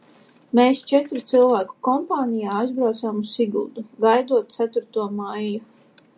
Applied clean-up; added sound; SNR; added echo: none; none; none; none.